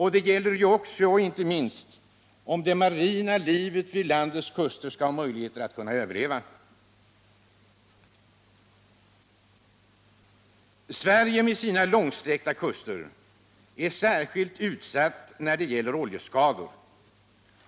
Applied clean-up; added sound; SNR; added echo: none; none; none; none.